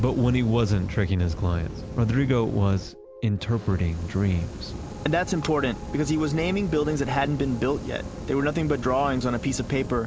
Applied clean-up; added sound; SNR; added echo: none; Fire; 11 dB; none.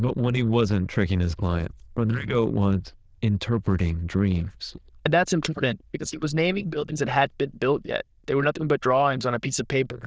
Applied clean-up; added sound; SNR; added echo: neural diffusion model UNIVERSE++.